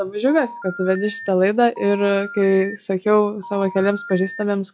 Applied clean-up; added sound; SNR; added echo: classical method log-MMSE.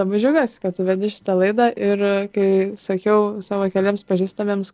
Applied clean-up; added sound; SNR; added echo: neural separator model SepFormer DNS4.